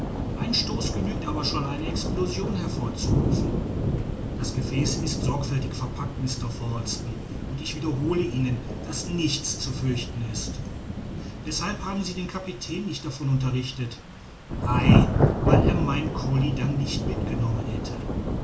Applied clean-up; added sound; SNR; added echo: none; Thunder / Rain; -3 dB; reverberation time 0.5 s.